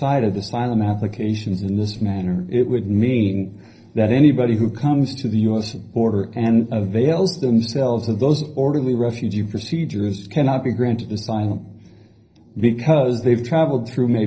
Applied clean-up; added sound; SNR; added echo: neural separator model SepFormer DNS4.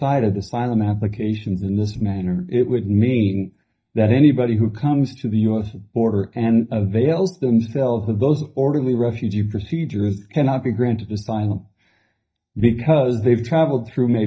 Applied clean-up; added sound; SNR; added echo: neural mask model DeepFilterNet 3.